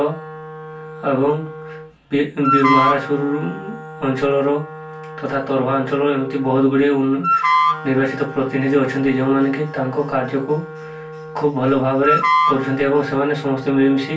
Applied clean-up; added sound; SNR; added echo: none; Wind instrument, woodwind instrument; 5 dB; reverberation time 0.2 s.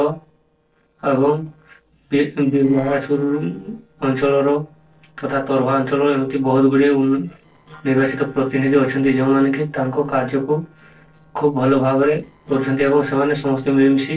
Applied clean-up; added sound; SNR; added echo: neural separator model SepFormer DNS4.